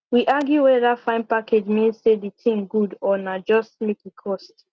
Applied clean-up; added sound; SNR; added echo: none; none; none; none.